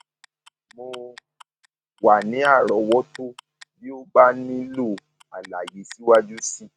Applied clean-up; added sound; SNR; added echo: neural mask model RNNoise.